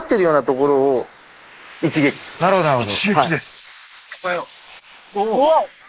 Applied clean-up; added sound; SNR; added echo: neural mask model Resemble Enhance denoiser.